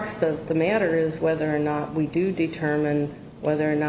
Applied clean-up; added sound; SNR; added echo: none; none; none; none.